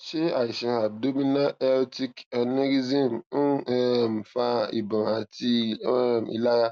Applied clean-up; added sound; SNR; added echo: none; none; none; none.